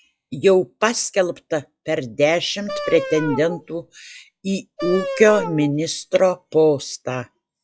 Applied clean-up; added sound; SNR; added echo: classical method log-MMSE.